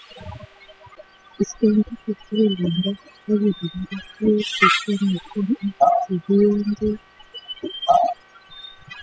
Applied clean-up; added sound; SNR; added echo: classical method spectral subtraction.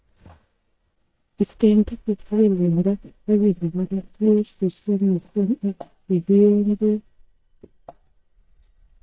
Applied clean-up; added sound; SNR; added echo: neural mask model DeepFilterNet 3.